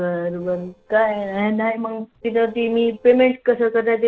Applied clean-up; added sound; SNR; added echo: neural separator model SepFormer DNS4.